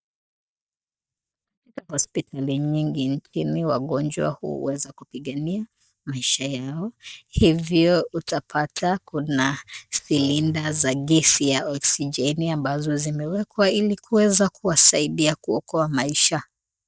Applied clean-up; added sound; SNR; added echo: neural mask model DeepFilterNet 3.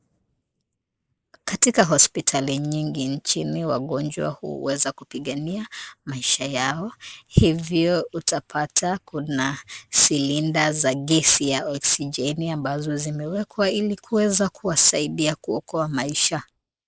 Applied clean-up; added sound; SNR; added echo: neural mask model Resemble Enhance denoiser.